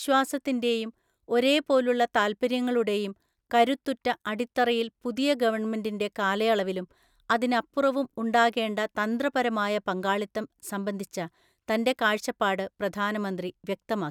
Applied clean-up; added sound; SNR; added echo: none; none; none; none.